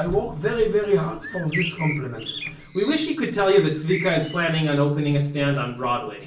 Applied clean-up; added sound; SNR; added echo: none; Bird; 12 dB; reverberation time 0.3 s.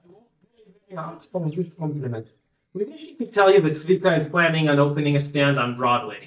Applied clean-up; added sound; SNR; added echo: neural mask model DeepFilterNet 3.